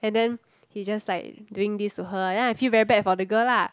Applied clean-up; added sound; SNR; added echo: none; none; none; none.